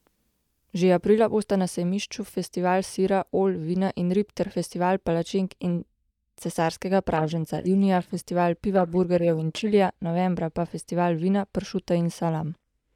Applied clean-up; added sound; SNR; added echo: neural mask model DeepFilterNet 3.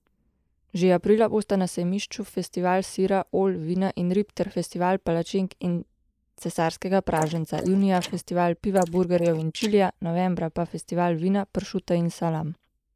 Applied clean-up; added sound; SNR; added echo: neural mask model Resemble Enhance denoiser.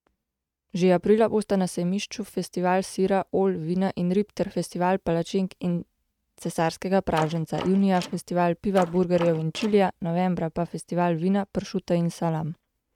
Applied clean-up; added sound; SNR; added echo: neural mask model RNNoise.